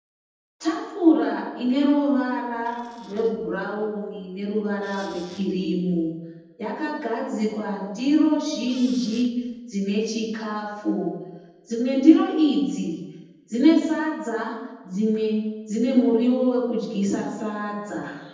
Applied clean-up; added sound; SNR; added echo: neural separator model SepFormer DNS4.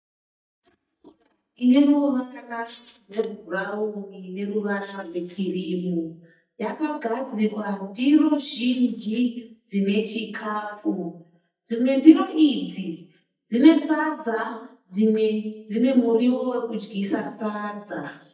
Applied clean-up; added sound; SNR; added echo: neural mask model DeepFilterNet 3.